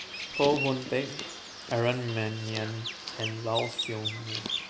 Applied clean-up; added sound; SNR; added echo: none; Bird vocalization, bird call, bird song; 6 dB; none.